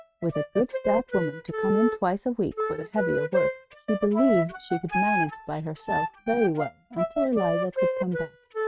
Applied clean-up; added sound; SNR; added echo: neural mask model RNNoise.